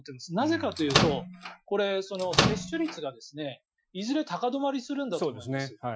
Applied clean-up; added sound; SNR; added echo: classical method Wiener filter.